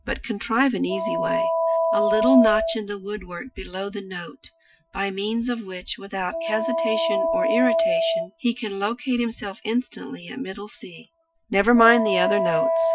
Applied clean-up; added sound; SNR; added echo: classical method Wiener filter.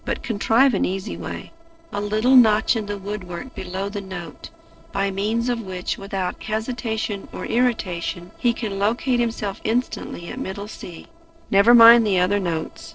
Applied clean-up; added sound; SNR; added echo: neural separator model SepFormer DNS4.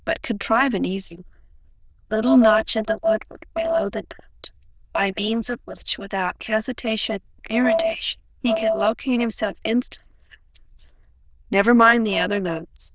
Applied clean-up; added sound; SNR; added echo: neural diffusion model UNIVERSE++.